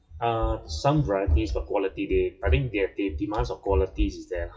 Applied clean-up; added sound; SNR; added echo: classical method WPE with log-MMSE.